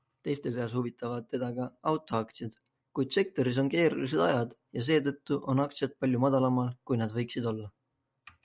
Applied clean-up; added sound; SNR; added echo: none; none; none; none.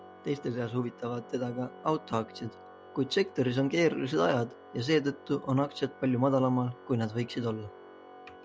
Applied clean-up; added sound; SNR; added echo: none; Organ; 19 dB; none.